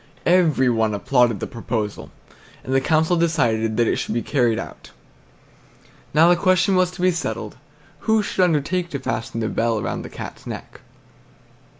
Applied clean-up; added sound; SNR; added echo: none; none; none; none.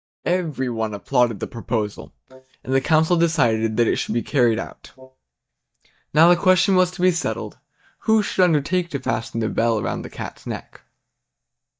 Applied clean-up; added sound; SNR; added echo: neural mask model DeepFilterNet 3.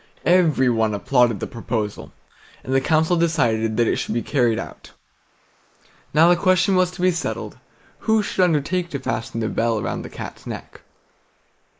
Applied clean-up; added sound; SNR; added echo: neural mask model Resemble Enhance denoiser.